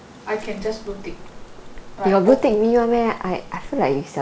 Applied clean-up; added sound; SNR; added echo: none; Crushing; 15 dB; none.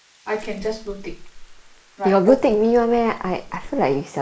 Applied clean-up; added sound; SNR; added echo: neural mask model Resemble Enhance denoiser.